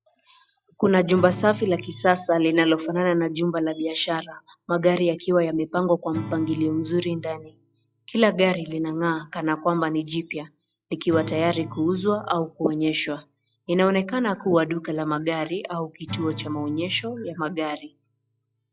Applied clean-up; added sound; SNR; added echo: classical method log-MMSE.